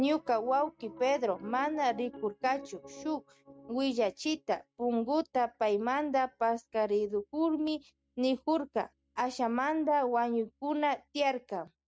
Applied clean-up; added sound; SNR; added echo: neural mask model RNNoise.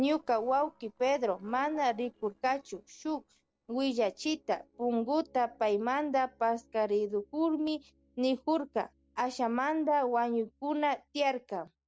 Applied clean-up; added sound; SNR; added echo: neural separator model SepFormer DNS4.